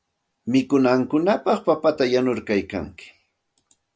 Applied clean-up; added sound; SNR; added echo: none; none; none; none.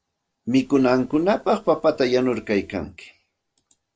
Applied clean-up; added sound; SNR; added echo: neural separator model SepFormer DNS4.